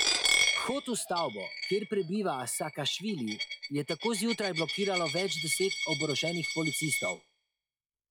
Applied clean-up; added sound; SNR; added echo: classical method log-MMSE.